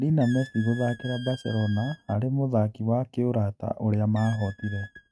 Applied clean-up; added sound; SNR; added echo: neural mask model RNNoise.